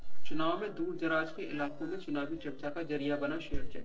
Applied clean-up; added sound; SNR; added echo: neural separator model SepFormer DNS4.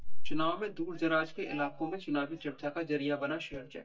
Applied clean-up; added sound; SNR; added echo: neural mask model DeepFilterNet 3.